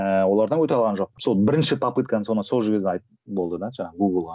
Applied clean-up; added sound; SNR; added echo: none; none; none; none.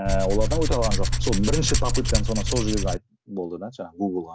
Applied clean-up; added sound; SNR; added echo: none; Tools; -5 dB; none.